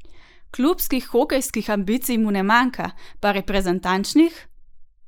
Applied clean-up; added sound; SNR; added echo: neural mask model Resemble Enhance denoiser.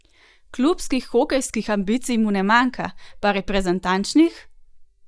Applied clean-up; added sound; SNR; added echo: neural mask model DeepFilterNet 3.